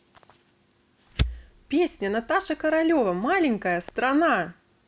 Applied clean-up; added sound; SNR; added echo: none; Fire; 10 dB; none.